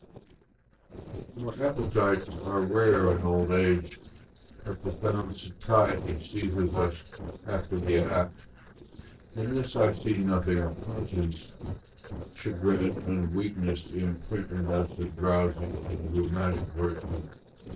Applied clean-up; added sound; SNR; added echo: neural separator model SepFormer DNS4.